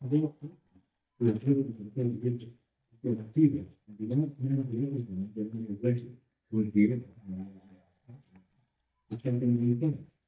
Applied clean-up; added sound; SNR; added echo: neural mask model DeepFilterNet 3.